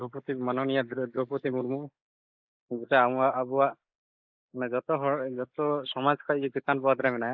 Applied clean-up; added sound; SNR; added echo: neural mask model Resemble Enhance denoiser.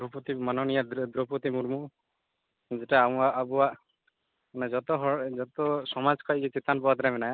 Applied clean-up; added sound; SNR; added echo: none; none; none; none.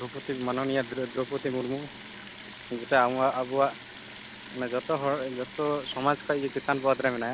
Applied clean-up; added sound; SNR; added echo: none; Sink (filling or washing) / Water tap, faucet; 9 dB; none.